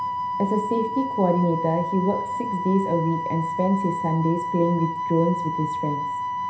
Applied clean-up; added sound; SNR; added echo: none; Wind instrument, woodwind instrument; 3 dB; reverberation time 0.5 s.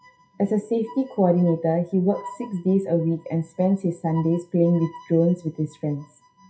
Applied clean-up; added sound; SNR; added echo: classical method WPE with log-MMSE.